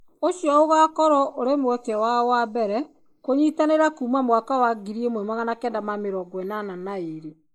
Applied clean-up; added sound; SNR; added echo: neural mask model Resemble Enhance denoiser.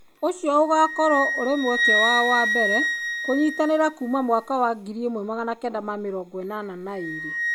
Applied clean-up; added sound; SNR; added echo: none; Wind instrument, woodwind instrument; 3 dB; none.